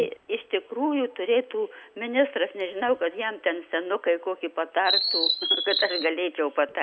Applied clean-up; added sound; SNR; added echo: none; Chirp, tweet; -1 dB; none.